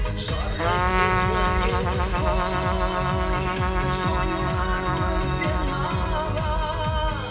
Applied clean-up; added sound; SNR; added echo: none; Trumpet; 3 dB; reverberation time 2.1 s.